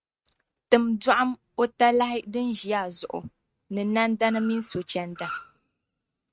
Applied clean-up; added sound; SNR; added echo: neural mask model RNNoise.